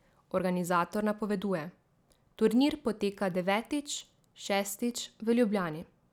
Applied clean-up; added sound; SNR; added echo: none; none; none; none.